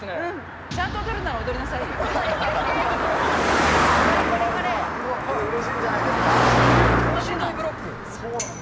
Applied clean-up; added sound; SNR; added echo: none; Car passing by; -4 dB; none.